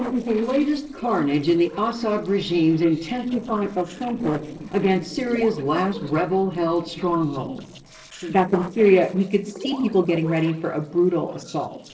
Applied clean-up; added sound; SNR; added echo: neural separator model SepFormer DNS4.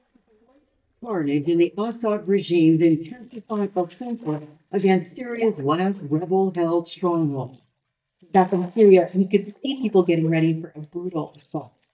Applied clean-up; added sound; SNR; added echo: neural mask model DeepFilterNet 3.